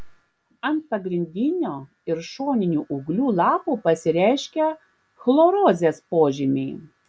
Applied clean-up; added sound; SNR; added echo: none; none; none; none.